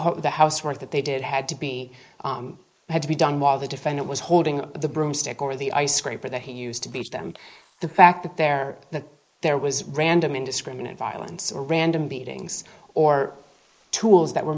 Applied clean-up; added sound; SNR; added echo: neural mask model Resemble Enhance denoiser.